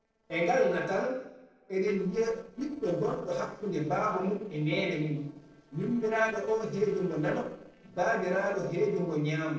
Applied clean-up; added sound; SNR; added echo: neural separator model SepFormer DNS4.